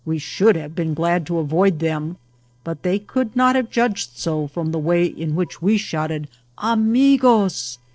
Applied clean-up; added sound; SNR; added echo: neural separator model SepFormer DNS4.